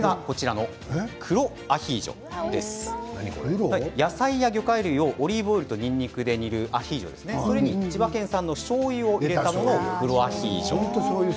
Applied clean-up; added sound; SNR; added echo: none; none; none; none.